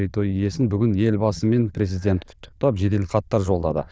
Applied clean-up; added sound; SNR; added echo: neural diffusion model UNIVERSE++.